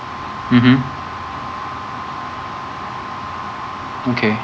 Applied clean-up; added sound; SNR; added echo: none; none; none; none.